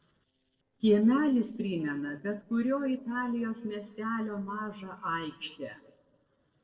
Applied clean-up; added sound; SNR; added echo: neural separator model SepFormer DNS4.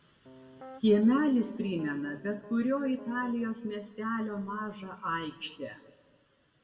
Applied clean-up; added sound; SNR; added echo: none; Piano; 19 dB; reverberation time 1.0 s.